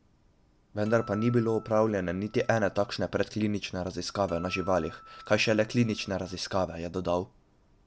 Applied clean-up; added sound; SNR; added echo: none; Acoustic guitar; 19 dB; none.